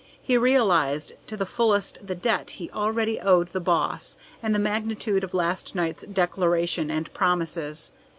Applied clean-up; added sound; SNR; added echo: none; none; none; none.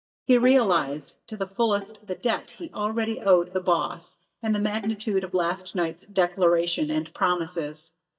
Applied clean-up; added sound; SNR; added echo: neural mask model DeepFilterNet 3.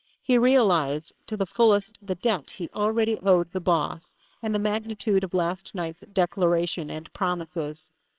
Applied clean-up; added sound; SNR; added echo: neural separator model SepFormer WHAMR!.